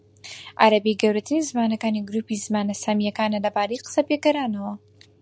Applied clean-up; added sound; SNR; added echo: none; none; none; none.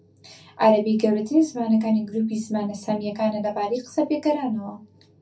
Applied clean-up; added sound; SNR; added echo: none; none; none; reverberation time 0.3 s.